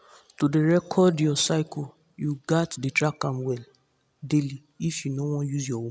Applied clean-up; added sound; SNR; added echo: none; none; none; none.